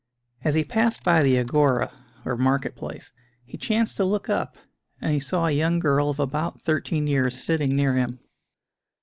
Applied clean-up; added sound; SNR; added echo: neural mask model Resemble Enhance denoiser.